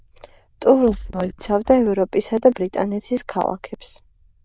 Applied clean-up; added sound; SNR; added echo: neural diffusion model UNIVERSE++.